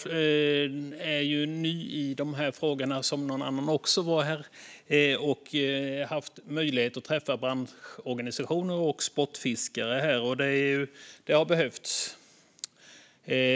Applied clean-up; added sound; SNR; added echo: none; none; none; none.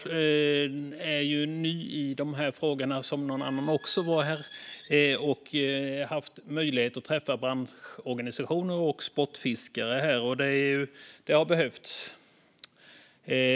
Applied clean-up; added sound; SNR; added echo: none; Squeak; 19 dB; none.